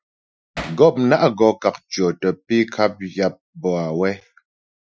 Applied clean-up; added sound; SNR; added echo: classical method Wiener filter.